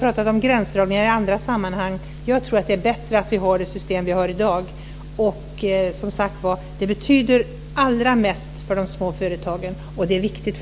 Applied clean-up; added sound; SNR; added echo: none; none; none; none.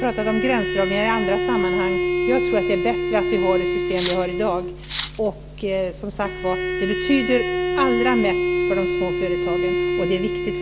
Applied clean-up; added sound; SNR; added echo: none; Bowed string instrument + Cutlery, silverware; -1 dB; none.